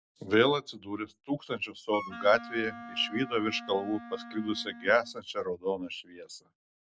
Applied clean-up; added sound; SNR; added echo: none; Wind instrument, woodwind instrument; 13 dB; none.